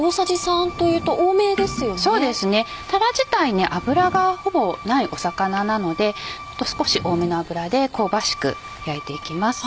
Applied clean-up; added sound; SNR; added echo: none; Bowed string instrument + Whoosh, swoosh, swish; 14 dB; none.